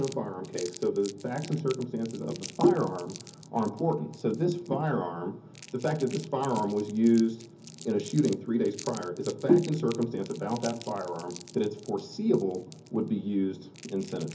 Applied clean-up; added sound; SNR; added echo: none; Crumpling, crinkling; 20 dB; reverberation time 0.4 s.